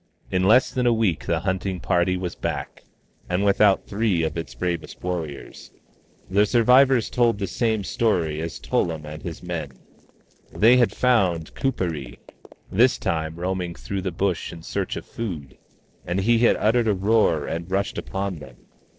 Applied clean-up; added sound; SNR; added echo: neural separator model SepFormer DNS4.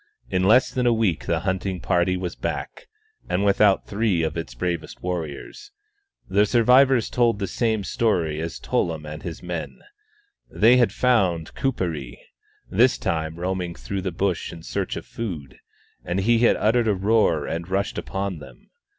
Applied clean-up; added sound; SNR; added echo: none; none; none; none.